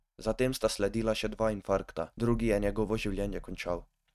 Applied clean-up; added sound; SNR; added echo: neural mask model RNNoise.